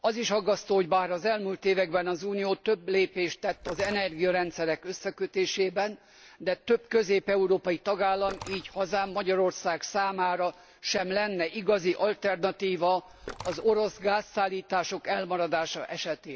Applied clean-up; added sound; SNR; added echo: none; Splash, splatter; 18 dB; none.